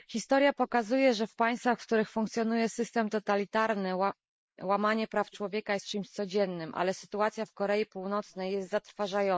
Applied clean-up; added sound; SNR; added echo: neural mask model Resemble Enhance denoiser.